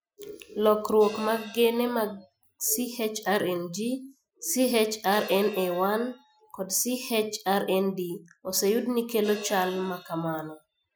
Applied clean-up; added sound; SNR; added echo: classical method Wiener filter.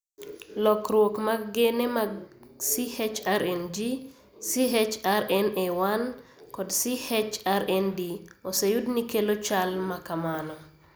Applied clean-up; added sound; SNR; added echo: none; none; none; none.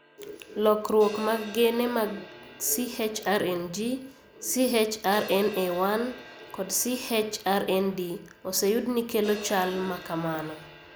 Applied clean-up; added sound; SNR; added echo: none; Crash cymbal; 18 dB; none.